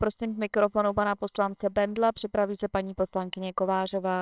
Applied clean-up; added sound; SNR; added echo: neural separator model SepFormer WHAMR!.